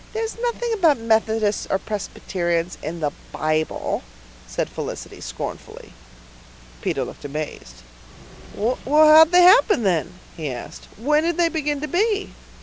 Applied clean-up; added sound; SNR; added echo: none; Engine / Mechanisms; 20 dB; none.